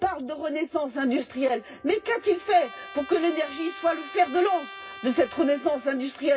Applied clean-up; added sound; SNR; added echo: none; Trumpet; 17 dB; reverberation time 0.4 s.